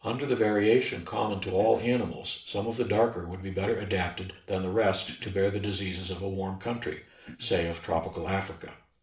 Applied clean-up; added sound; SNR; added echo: none; Cough; 19 dB; reverberation time 0.4 s.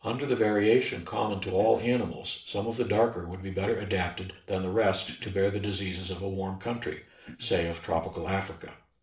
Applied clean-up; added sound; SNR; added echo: neural separator model SepFormer DNS4.